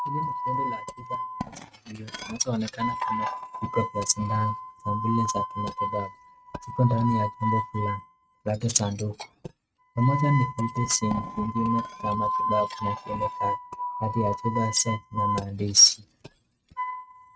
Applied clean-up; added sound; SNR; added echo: neural mask model RNNoise.